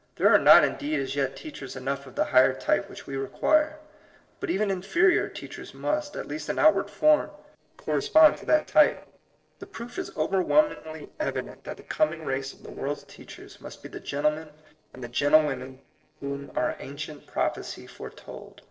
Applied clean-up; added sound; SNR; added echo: neural separator model SepFormer DNS4.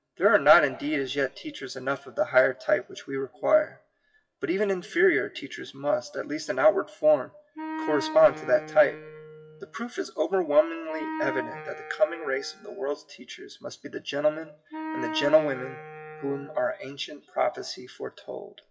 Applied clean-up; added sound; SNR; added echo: classical method WPE with log-MMSE.